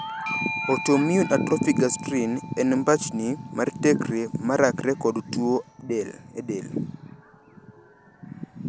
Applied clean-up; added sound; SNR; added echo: none; Bell / Doorbell; 13 dB; none.